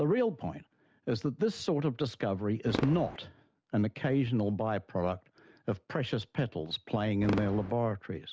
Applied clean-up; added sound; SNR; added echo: none; Fireworks; 13 dB; none.